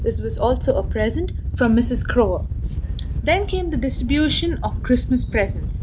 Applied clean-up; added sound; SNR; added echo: none; Wind / Boat, Water vehicle; 3 dB; none.